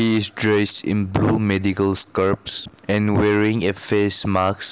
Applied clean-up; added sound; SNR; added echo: none; none; none; none.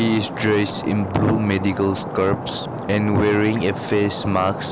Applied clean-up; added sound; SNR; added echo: none; Stream; 8 dB; none.